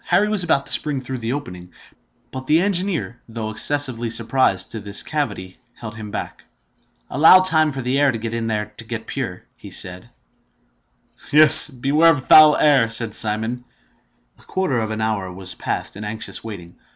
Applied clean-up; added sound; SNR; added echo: none; none; none; none.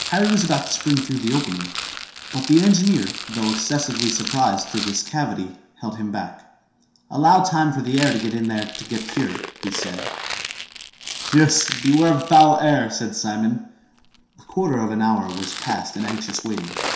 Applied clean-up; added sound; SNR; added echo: none; Rattle; 11 dB; reverberation time 0.7 s.